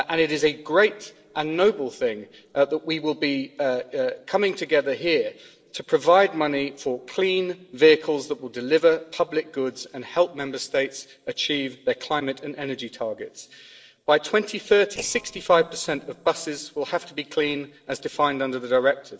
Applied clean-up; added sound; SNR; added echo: neural separator model SepFormer DNS4.